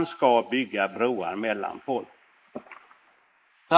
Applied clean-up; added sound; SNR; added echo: neural mask model Resemble Enhance denoiser.